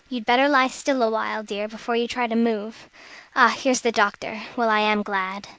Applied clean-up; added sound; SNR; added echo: none; none; none; none.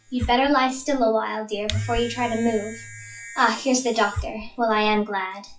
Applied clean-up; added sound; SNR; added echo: classical method WPE with log-MMSE.